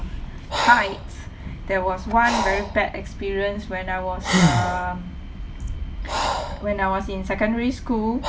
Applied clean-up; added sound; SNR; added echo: none; Breathing; 4 dB; none.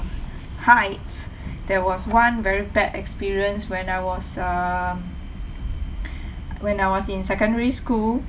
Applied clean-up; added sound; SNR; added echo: none; none; none; none.